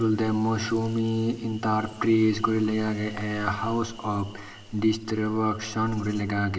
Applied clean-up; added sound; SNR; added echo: none; Insect; 19 dB; reverberation time 2.0 s.